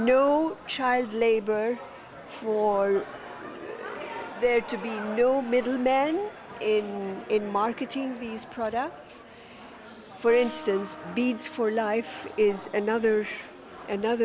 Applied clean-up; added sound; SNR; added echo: none; Keyboard (musical); 18 dB; none.